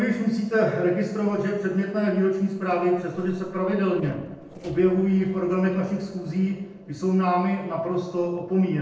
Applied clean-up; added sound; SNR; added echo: neural separator model SepFormer DNS4.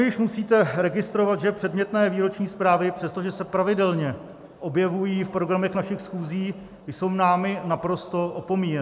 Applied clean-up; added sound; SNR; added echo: none; none; none; none.